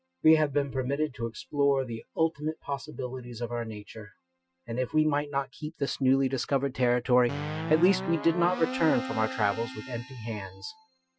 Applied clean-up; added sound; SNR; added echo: classical method Wiener filter.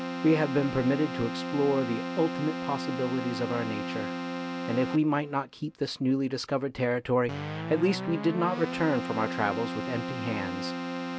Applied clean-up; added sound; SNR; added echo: none; Keyboard (musical); 6 dB; none.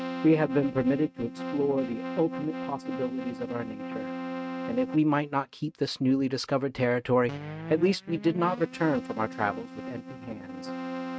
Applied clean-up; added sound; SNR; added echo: neural mask model RNNoise.